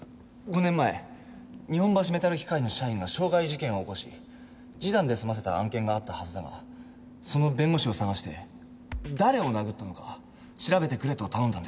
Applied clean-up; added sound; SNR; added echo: none; Drum kit; 13 dB; none.